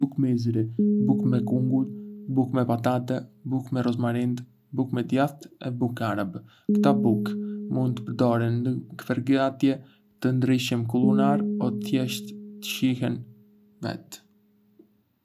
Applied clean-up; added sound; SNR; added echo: none; Piano; 4 dB; none.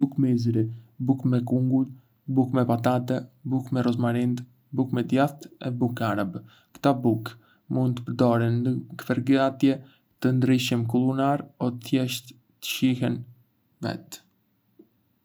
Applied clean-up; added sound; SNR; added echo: none; none; none; none.